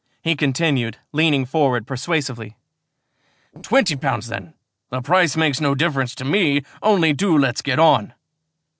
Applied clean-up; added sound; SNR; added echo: neural separator model SepFormer DNS4.